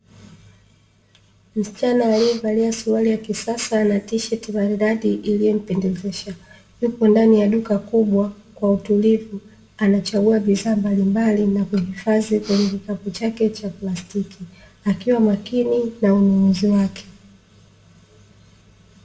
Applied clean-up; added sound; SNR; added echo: none; Breathing; 17 dB; reverberation time 0.4 s.